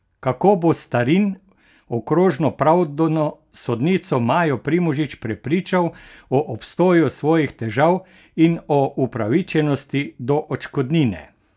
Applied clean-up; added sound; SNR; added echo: none; none; none; none.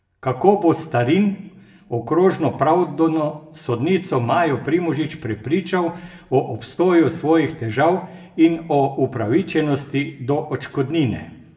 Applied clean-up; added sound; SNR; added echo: none; none; none; reverberation time 0.6 s.